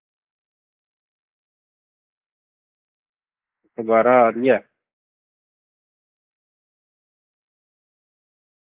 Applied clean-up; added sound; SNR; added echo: neural mask model Resemble Enhance denoiser.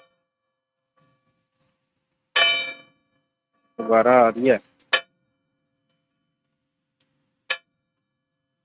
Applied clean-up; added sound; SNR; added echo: neural mask model RNNoise.